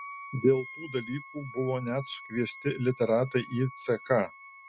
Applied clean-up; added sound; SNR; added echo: none; Wind instrument, woodwind instrument; 16 dB; none.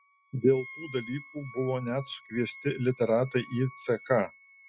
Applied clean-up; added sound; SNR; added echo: classical method log-MMSE.